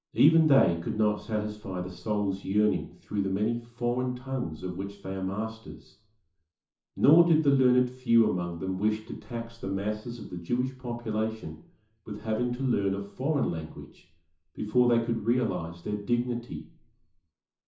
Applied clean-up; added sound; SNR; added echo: none; none; none; reverberation time 0.9 s.